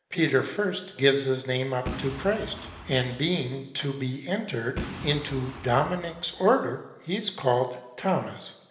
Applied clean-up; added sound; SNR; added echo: none; Boom; 13 dB; reverberation time 1.1 s.